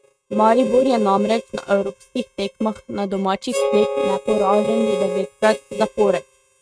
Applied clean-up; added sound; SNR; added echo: neural mask model RNNoise.